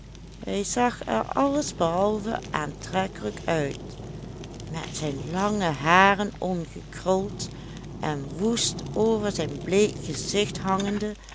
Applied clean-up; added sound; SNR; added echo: none; Fire; 12 dB; none.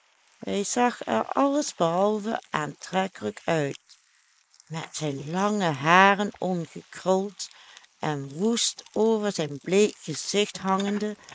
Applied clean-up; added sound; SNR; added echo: neural mask model Resemble Enhance denoiser.